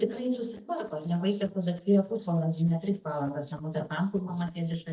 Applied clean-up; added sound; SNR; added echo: neural mask model DeepFilterNet 3.